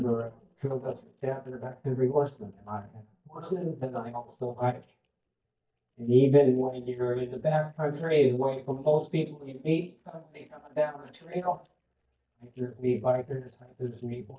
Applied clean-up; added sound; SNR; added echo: neural mask model DeepFilterNet 3.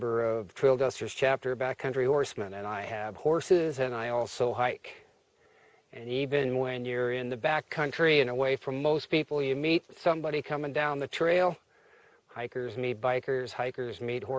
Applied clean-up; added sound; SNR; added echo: none; none; none; none.